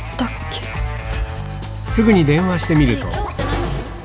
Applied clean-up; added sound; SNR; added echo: none; none; none; none.